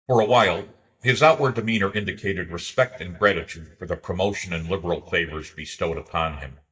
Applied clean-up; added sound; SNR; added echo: neural mask model DeepFilterNet 3.